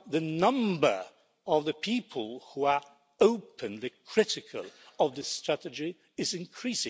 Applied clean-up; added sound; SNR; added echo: none; none; none; none.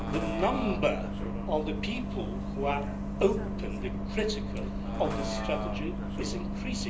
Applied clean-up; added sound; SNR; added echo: none; Bus; 0 dB; reverberation time 0.5 s.